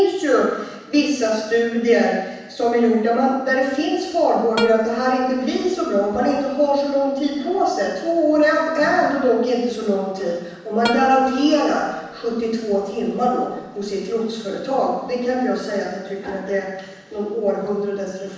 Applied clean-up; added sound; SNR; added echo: none; Plucked string instrument; 12 dB; reverberation time 1.1 s.